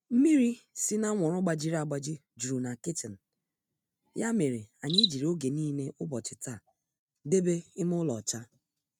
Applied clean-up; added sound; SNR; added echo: neural mask model RNNoise.